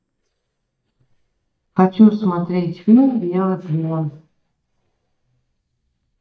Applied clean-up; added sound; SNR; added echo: neural mask model DeepFilterNet 3.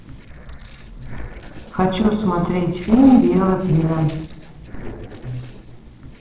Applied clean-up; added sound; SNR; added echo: neural separator model SepFormer DNS4.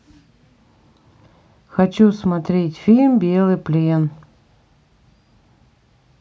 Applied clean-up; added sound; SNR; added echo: none; none; none; none.